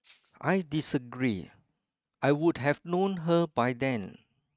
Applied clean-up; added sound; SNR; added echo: neural mask model RNNoise.